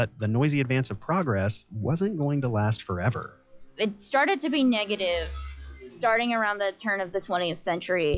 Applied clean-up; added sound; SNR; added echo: classical method log-MMSE.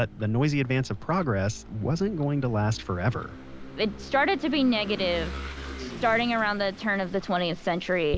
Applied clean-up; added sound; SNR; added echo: none; Engine / Vehicle + Tick-tock; 13 dB; none.